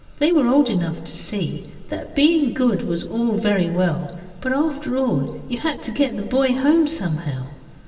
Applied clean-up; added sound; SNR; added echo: none; none; none; reverberation time 2.2 s.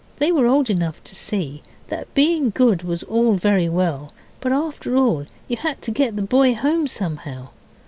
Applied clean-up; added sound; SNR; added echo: none; none; none; none.